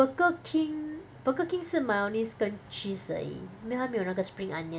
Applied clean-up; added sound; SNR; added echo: none; none; none; none.